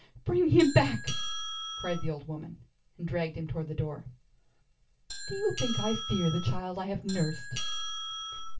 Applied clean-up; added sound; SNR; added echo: none; Doorbell; 4 dB; reverberation time 0.2 s.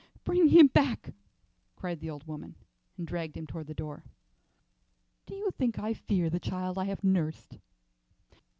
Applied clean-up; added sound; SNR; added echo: none; none; none; none.